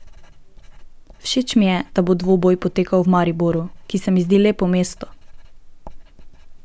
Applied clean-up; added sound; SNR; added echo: none; Writing; 18 dB; none.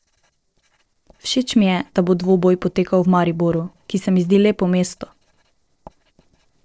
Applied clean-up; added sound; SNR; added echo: neural separator model SepFormer DNS4.